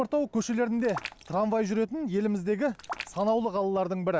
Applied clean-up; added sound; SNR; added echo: none; Raindrop; 15 dB; none.